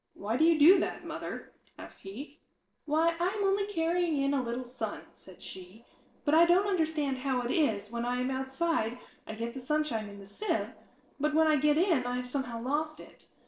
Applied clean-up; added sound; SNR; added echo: neural separator model SepFormer DNS4.